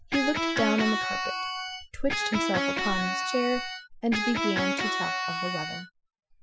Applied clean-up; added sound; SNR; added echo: classical method Wiener filter.